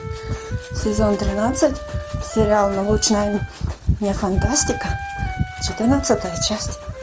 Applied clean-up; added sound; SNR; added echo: none; Wind instrument, woodwind instrument; 12 dB; none.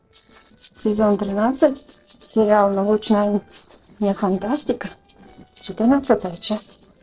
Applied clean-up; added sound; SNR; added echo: neural separator model SepFormer DNS4.